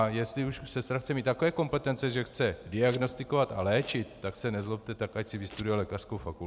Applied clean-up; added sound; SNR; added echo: none; Domestic sounds, home sounds; 17 dB; none.